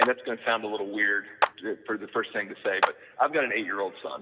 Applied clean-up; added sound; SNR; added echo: none; Clapping; 4 dB; reverberation time 1.2 s.